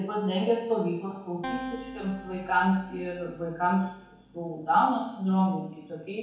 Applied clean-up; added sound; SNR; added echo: none; Acoustic guitar; 14 dB; reverberation time 0.9 s.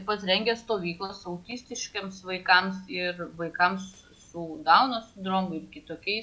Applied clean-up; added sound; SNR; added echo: none; none; none; none.